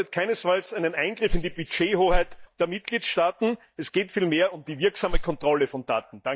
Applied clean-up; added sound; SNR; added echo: neural mask model DeepFilterNet 3.